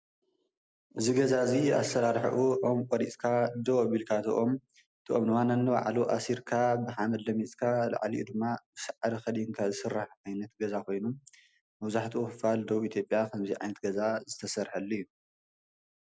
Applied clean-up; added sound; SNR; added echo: none; none; none; none.